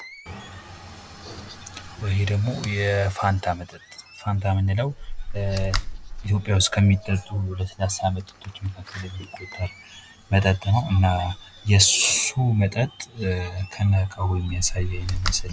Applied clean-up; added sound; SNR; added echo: none; Slam; 12 dB; none.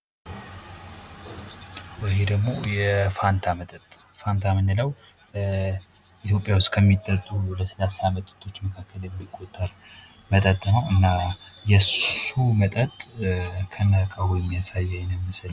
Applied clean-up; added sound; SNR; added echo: none; none; none; none.